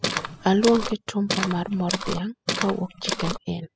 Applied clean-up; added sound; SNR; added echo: classical method spectral subtraction.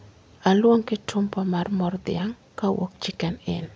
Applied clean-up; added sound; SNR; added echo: none; none; none; none.